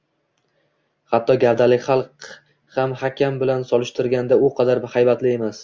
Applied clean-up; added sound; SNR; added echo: none; none; none; none.